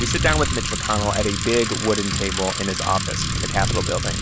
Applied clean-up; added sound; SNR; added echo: none; Bicycle + Thunder; 2 dB; none.